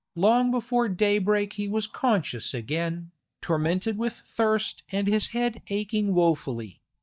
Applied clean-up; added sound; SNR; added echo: neural mask model DeepFilterNet 3.